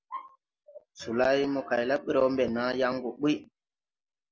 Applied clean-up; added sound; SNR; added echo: none; none; none; none.